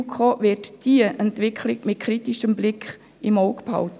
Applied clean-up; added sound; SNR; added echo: none; none; none; none.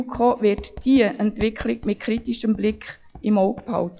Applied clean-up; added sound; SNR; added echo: classical method log-MMSE.